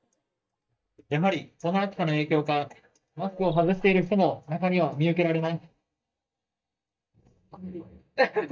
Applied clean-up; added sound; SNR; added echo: neural mask model DeepFilterNet 3.